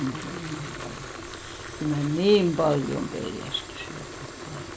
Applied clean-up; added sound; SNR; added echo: none; Fill (with liquid) / Water tap, faucet; 11 dB; none.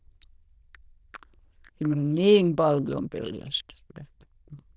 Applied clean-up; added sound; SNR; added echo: neural diffusion model UNIVERSE++.